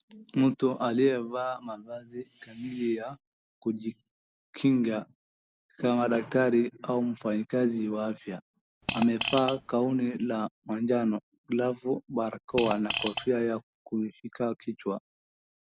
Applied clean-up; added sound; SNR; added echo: none; Fart; 4 dB; none.